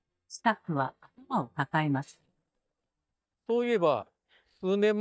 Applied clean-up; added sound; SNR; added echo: neural mask model DeepFilterNet 3.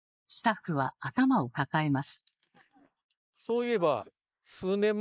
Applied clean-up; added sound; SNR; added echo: neural mask model Resemble Enhance denoiser.